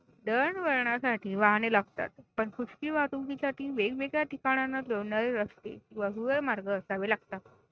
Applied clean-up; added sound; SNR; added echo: neural mask model RNNoise.